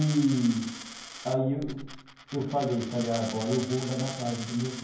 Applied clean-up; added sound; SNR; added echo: none; Coin (dropping); 13 dB; reverberation time 0.9 s.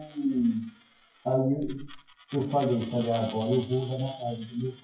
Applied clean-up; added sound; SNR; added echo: classical method WPE with log-MMSE.